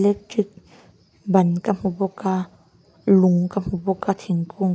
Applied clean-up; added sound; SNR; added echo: none; none; none; none.